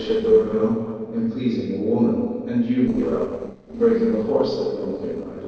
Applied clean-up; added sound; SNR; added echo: neural separator model SepFormer DNS4.